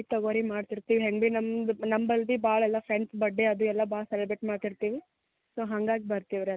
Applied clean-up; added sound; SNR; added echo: none; none; none; none.